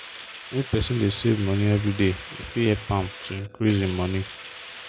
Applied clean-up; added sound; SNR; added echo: none; Hiss; 15 dB; none.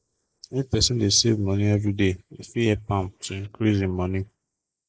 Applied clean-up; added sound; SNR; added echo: neural mask model Resemble Enhance denoiser.